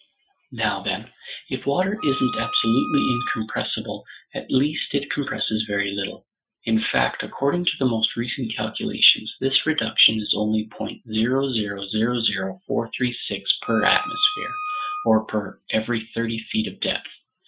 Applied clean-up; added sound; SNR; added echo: classical method Wiener filter.